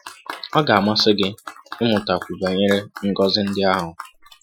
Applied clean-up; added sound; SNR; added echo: classical method Wiener filter.